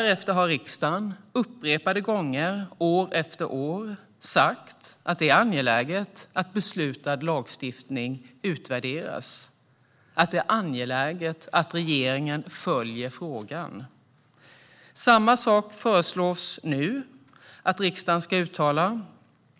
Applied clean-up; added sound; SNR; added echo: none; none; none; none.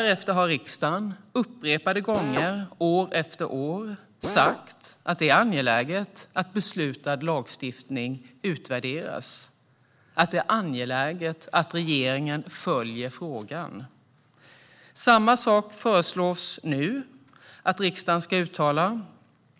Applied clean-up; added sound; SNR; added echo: none; Drill; 6 dB; none.